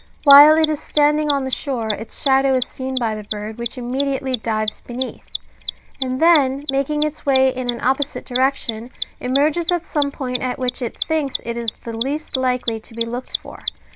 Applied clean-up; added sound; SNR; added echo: none; Mechanisms; 10 dB; none.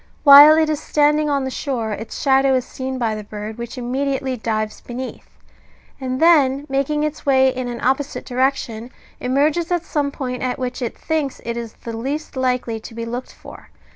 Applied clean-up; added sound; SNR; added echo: none; none; none; none.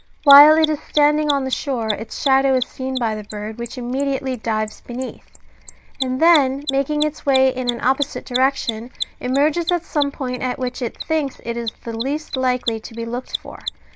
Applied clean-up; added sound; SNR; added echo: neural mask model Resemble Enhance denoiser.